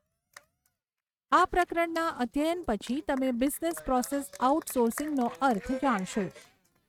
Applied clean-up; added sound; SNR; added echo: neural mask model RNNoise.